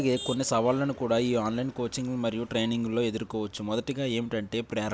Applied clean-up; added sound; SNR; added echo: none; Motor vehicle (road); 20 dB; none.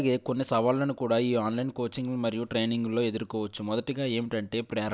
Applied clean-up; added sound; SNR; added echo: none; none; none; none.